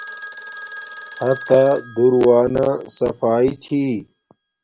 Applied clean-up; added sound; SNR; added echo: none; Telephone; 11 dB; none.